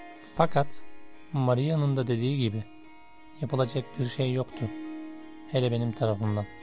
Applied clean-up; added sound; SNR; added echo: none; Harp; 17 dB; none.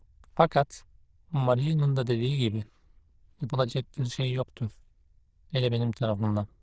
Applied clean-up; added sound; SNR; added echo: neural diffusion model UNIVERSE++.